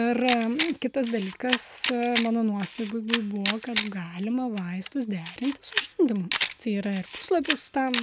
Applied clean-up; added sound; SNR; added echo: none; Camera; 4 dB; none.